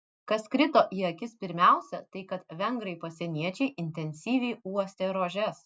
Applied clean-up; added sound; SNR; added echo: none; none; none; none.